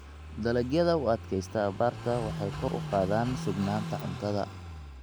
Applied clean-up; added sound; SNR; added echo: none; Car passing by / Idling; 8 dB; none.